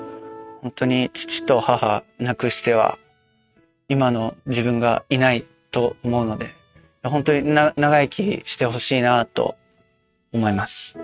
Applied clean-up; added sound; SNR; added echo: neural mask model RNNoise.